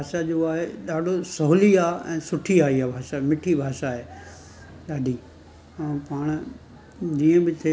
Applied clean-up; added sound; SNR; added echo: none; none; none; none.